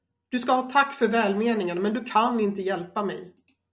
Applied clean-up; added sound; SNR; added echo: none; none; none; none.